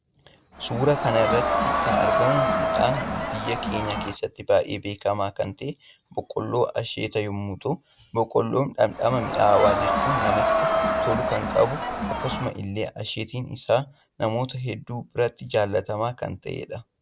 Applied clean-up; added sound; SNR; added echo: none; Crowd; -2 dB; none.